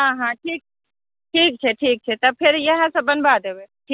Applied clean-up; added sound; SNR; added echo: none; none; none; none.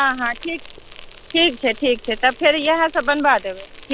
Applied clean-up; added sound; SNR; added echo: none; Insect; 18 dB; none.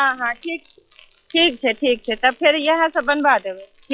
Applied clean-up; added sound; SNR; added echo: classical method log-MMSE.